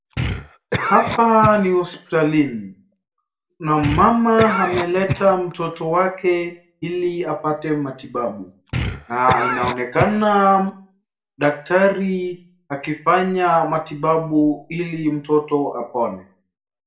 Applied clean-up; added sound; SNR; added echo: none; Cough; 8 dB; reverberation time 0.3 s.